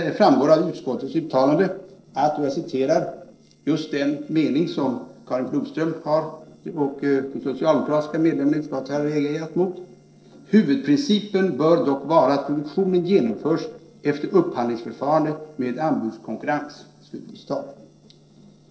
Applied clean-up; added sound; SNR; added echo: neural separator model SepFormer DNS4.